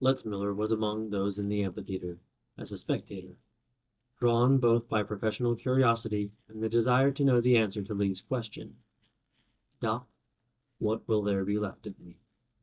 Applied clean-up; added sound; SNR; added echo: neural mask model DeepFilterNet 3.